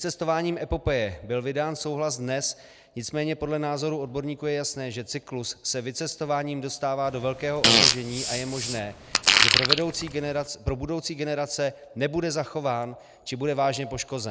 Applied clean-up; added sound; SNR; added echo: none; Fart; -5 dB; none.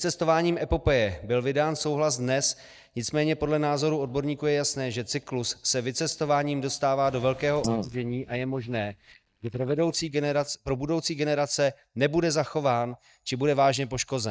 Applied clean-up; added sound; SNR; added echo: neural mask model DeepFilterNet 3.